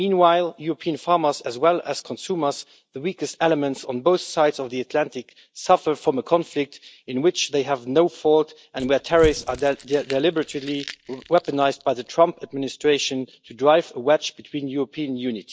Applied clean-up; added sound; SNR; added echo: neural mask model DeepFilterNet 3.